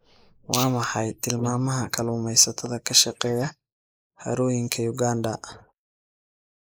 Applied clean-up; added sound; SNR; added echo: neural mask model Resemble Enhance denoiser.